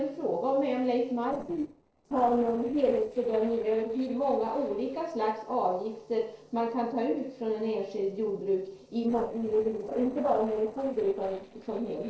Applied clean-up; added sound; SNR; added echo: neural separator model SepFormer DNS4.